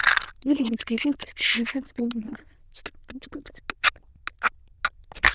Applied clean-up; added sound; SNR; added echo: neural diffusion model UNIVERSE++.